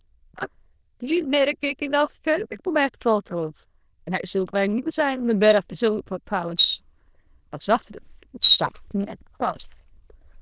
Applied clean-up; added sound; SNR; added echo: neural diffusion model UNIVERSE++.